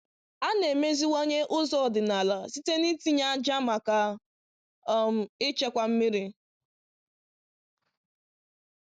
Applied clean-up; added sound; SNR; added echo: none; none; none; none.